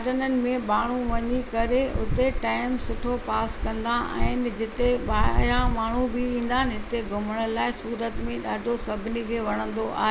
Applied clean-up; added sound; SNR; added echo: none; none; none; none.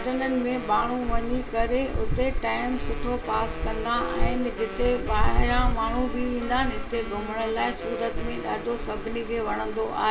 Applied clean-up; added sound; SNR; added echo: none; Wind instrument, woodwind instrument; 13 dB; reverberation time 2.1 s.